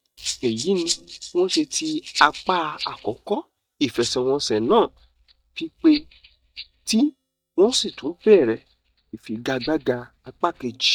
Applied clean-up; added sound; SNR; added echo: neural mask model DeepFilterNet 3.